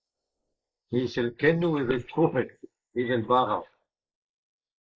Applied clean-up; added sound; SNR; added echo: neural mask model Resemble Enhance denoiser.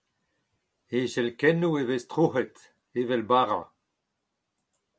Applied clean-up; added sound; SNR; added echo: none; none; none; none.